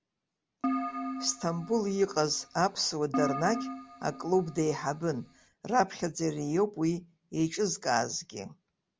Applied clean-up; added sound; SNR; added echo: none; Keyboard (musical); 6 dB; none.